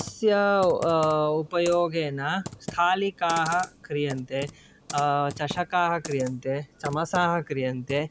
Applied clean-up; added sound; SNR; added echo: none; Computer keyboard; 16 dB; none.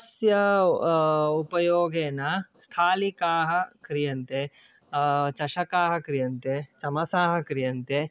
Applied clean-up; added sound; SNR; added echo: none; none; none; none.